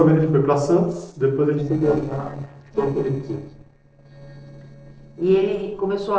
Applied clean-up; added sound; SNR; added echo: neural separator model SepFormer DNS4.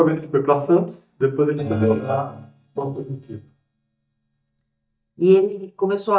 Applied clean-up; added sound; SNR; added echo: neural mask model DeepFilterNet 3.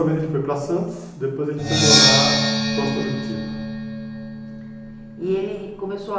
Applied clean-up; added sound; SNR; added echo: none; Percussion; -2 dB; reverberation time 0.9 s.